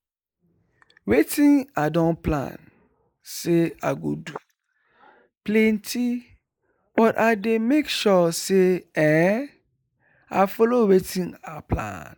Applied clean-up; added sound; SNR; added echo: neural mask model Resemble Enhance denoiser.